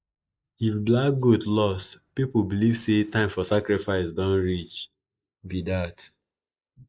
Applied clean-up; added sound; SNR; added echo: neural mask model Resemble Enhance denoiser.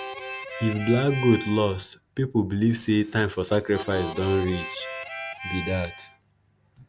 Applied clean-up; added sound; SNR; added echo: none; Harmonica; 12 dB; none.